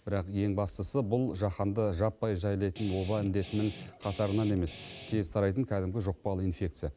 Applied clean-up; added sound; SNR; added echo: none; Guitar; 15 dB; none.